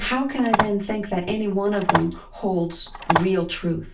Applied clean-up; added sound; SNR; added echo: none; Telephone; 3 dB; reverberation time 0.3 s.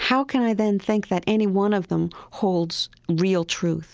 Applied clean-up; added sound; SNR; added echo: none; none; none; none.